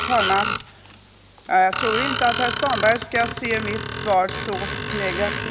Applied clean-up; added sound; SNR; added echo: none; Screech; 5 dB; none.